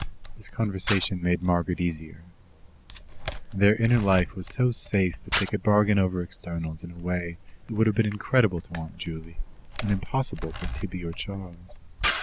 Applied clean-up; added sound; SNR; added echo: none; Camera; 9 dB; none.